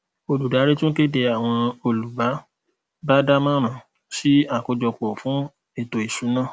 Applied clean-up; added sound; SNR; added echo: none; none; none; none.